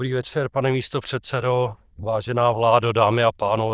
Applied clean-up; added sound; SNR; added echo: neural diffusion model UNIVERSE++.